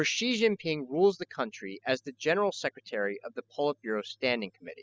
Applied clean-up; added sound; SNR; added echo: classical method spectral subtraction.